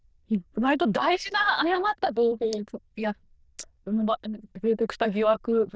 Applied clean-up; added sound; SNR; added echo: neural diffusion model UNIVERSE++.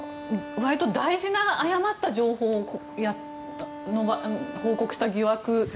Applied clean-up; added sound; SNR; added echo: none; Wind instrument, woodwind instrument; 14 dB; none.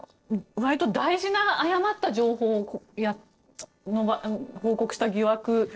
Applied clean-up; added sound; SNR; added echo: neural separator model SepFormer DNS4.